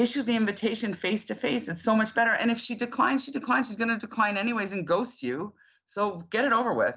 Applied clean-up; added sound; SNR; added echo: none; none; none; none.